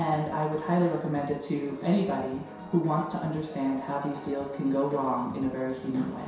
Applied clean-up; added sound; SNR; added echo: none; none; none; reverberation time 0.7 s.